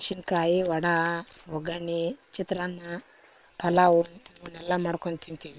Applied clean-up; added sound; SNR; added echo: neural separator model SepFormer WHAM!.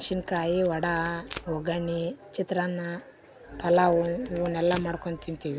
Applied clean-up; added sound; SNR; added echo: none; Packing tape, duct tape; 18 dB; none.